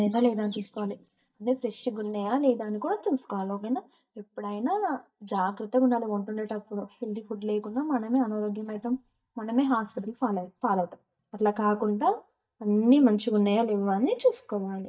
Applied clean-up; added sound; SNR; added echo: neural mask model DeepFilterNet 3.